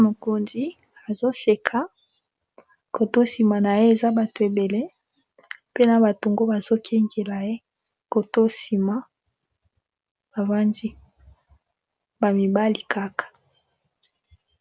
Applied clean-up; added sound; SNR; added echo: none; none; none; none.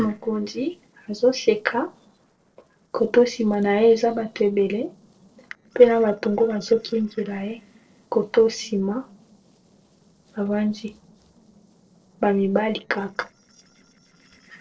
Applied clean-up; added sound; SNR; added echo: neural separator model SepFormer DNS4.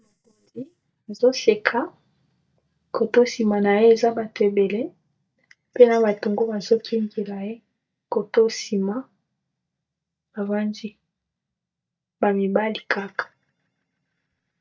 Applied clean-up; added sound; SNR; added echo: neural mask model DeepFilterNet 3.